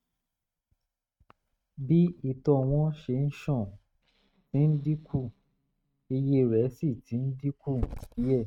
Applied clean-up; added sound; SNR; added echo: neural mask model RNNoise.